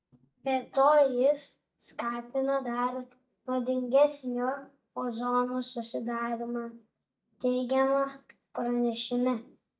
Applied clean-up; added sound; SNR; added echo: neural mask model DeepFilterNet 3.